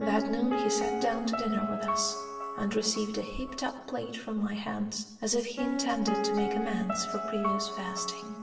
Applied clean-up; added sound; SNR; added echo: none; Piano; 3 dB; reverberation time 1.0 s.